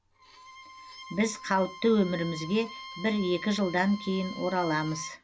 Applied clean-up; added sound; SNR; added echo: none; Bowed string instrument; 15 dB; none.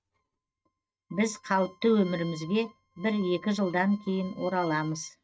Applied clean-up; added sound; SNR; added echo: neural mask model RNNoise.